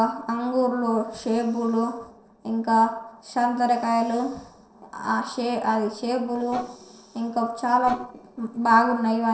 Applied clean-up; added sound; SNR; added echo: neural separator model SepFormer DNS4.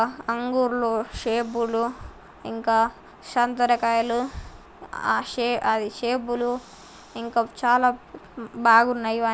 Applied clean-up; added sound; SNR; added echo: none; none; none; none.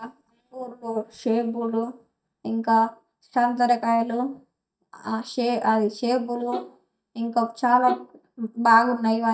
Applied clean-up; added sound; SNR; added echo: neural mask model DeepFilterNet 3.